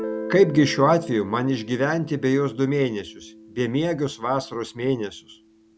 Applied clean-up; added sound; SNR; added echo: none; Guitar; 14 dB; none.